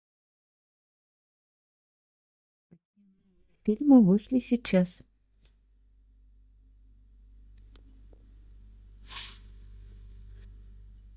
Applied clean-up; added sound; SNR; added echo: neural mask model DeepFilterNet 3.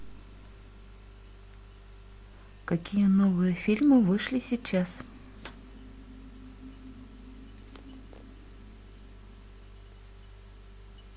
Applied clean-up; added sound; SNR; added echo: none; none; none; none.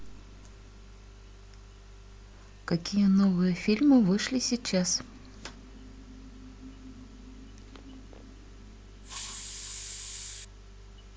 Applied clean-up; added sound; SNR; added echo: none; Hiss; 10 dB; none.